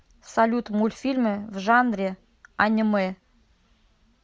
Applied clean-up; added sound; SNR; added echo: none; none; none; none.